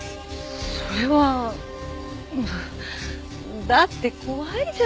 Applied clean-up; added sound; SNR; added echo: none; none; none; none.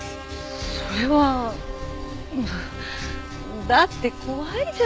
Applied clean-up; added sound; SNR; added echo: none; Trumpet + Bird vocalization, bird call, bird song; 14 dB; none.